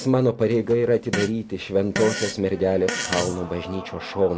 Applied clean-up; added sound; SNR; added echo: none; Fart; 9 dB; none.